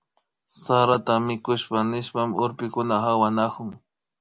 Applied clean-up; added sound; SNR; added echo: none; none; none; none.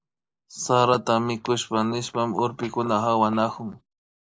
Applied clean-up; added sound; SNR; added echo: neural mask model Resemble Enhance denoiser.